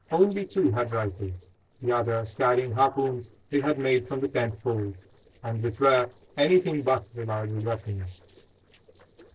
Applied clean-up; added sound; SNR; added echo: neural separator model SepFormer DNS4.